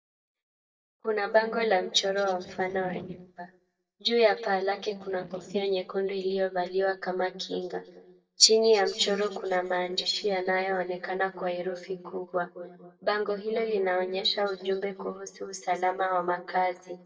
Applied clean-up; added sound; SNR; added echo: neural mask model DeepFilterNet 3.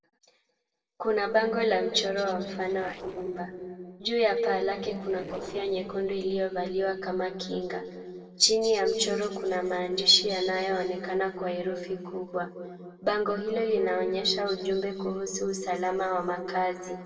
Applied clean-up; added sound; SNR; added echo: neural separator model SepFormer DNS4.